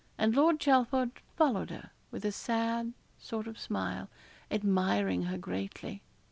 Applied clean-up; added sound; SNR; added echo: none; none; none; none.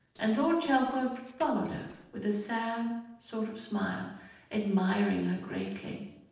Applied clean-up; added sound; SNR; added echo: neural separator model SepFormer DNS4.